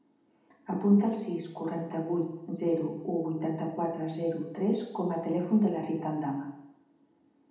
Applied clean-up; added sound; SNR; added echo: none; none; none; reverberation time 0.8 s.